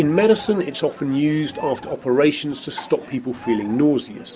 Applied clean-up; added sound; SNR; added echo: none; Bird; 15 dB; none.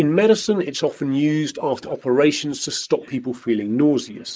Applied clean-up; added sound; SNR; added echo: neural mask model Resemble Enhance denoiser.